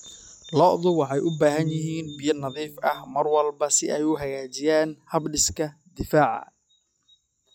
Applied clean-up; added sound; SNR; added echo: classical method log-MMSE.